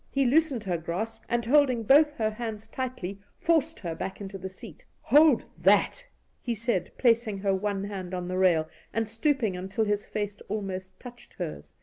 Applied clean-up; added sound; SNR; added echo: none; none; none; none.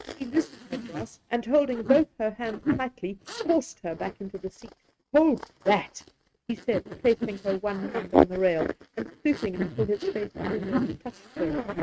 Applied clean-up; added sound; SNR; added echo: neural mask model RNNoise.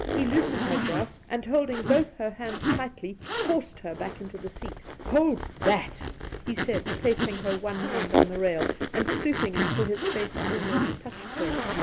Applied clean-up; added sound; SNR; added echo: none; Zipper (clothing); 0 dB; none.